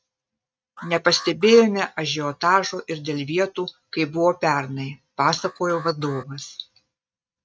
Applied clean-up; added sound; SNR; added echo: neural mask model RNNoise.